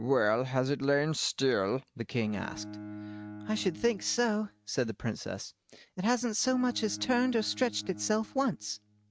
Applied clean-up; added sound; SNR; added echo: neural mask model RNNoise.